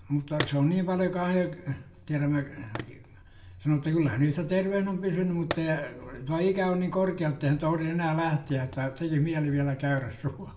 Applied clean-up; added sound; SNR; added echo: none; Fire; 17 dB; reverberation time 0.4 s.